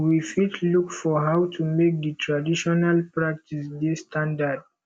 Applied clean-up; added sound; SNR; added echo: none; none; none; none.